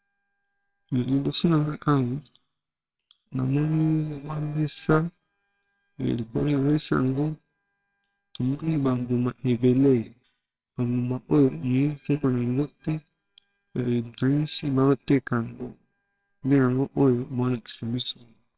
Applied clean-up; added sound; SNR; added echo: neural separator model SepFormer WHAMR!.